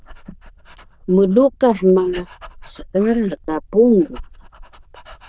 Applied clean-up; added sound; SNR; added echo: neural diffusion model UNIVERSE++.